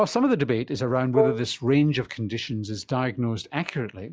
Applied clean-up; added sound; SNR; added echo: classical method log-MMSE.